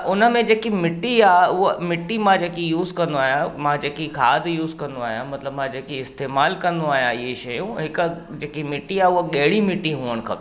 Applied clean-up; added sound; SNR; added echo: none; none; none; none.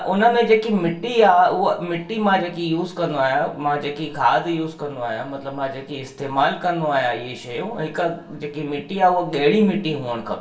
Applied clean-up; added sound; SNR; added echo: none; none; none; reverberation time 0.3 s.